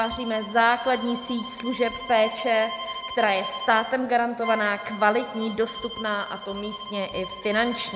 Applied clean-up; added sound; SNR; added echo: none; Bowed string instrument; 11 dB; none.